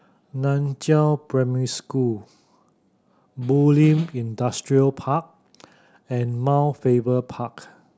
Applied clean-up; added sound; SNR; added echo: none; Snare drum; 18 dB; none.